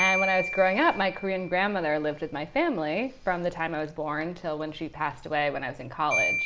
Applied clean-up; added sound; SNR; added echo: none; Marimba, xylophone; 7 dB; none.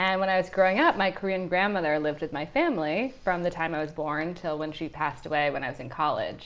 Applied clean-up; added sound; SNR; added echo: none; none; none; none.